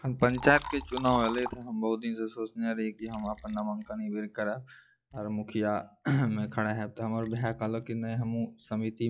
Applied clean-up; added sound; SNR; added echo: classical method log-MMSE.